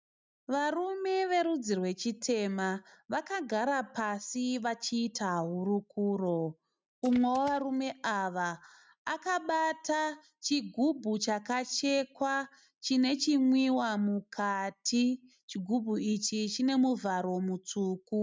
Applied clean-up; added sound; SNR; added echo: neural mask model RNNoise.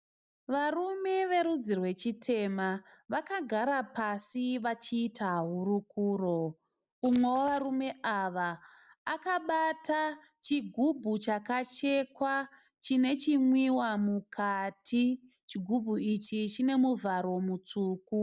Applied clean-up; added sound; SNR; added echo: neural separator model SepFormer DNS4.